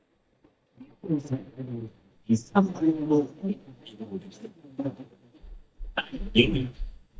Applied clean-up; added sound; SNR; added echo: neural mask model DeepFilterNet 3.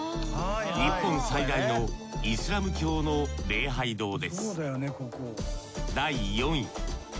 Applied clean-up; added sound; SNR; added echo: none; none; none; none.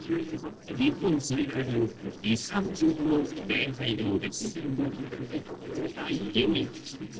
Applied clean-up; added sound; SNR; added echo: neural separator model SepFormer DNS4.